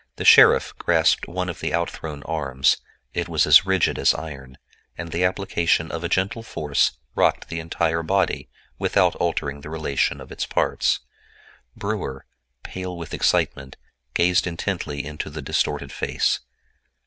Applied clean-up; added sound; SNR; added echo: none; none; none; none.